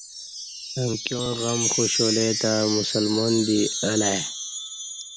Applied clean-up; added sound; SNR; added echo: none; Wind chime; 3 dB; none.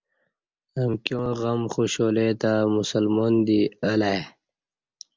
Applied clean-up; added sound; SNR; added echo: none; none; none; none.